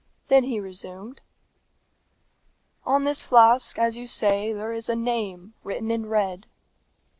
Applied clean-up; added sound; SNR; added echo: neural separator model SepFormer DNS4.